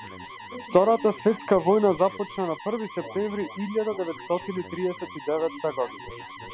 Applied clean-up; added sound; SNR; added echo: none; Alarm; 14 dB; none.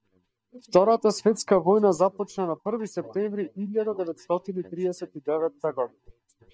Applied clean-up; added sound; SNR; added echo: neural mask model DeepFilterNet 3.